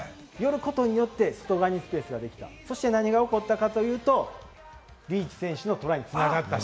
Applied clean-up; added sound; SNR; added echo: none; none; none; none.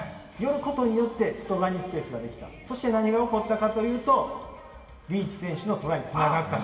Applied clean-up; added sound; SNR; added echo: none; none; none; reverberation time 2.1 s.